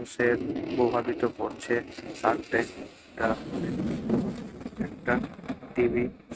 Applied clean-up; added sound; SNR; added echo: neural mask model RNNoise.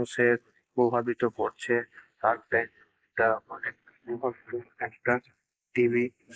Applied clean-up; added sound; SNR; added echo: neural mask model Resemble Enhance denoiser.